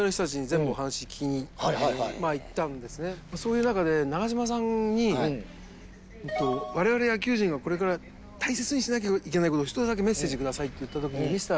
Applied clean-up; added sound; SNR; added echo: none; Bus; 18 dB; none.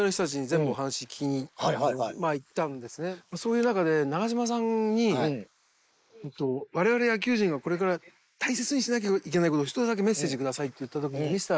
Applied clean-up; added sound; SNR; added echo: neural mask model Resemble Enhance denoiser.